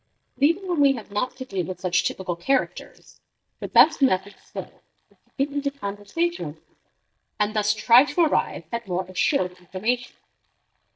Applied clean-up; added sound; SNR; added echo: neural mask model DeepFilterNet 3.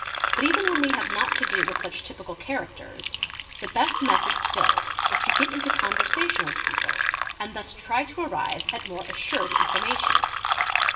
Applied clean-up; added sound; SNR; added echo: none; Fill (with liquid); -5 dB; reverberation time 2.1 s.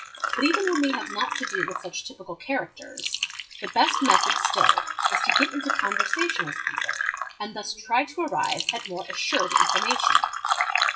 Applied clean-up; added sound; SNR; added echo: classical method WPE with log-MMSE.